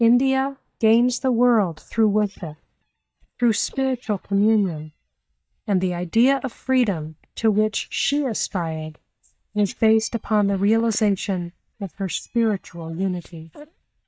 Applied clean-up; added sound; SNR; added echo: neural mask model DeepFilterNet 3.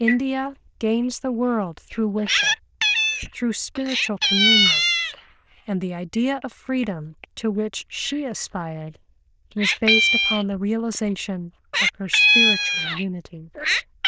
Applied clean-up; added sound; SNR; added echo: neural diffusion model UNIVERSE++.